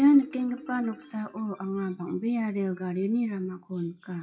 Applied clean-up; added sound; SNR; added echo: classical method WPE with log-MMSE.